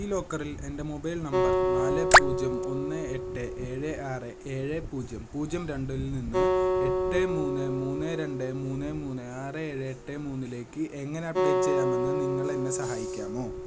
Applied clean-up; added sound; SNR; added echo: none; Acoustic guitar; 0 dB; none.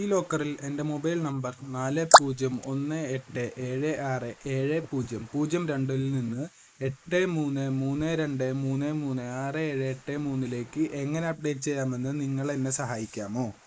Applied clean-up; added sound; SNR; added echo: neural mask model Resemble Enhance denoiser.